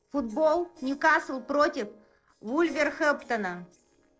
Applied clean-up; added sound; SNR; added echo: neural separator model SepFormer DNS4.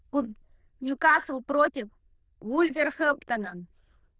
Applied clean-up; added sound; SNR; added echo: neural diffusion model UNIVERSE++.